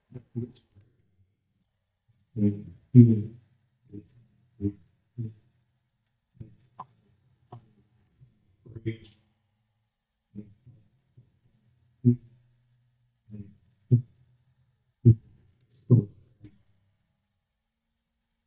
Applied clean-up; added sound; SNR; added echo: neural mask model DeepFilterNet 3.